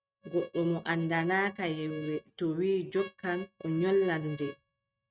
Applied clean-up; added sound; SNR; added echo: neural mask model RNNoise.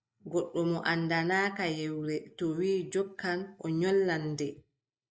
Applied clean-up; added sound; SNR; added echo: neural mask model Resemble Enhance denoiser.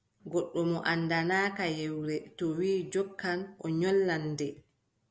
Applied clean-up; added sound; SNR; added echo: none; none; none; none.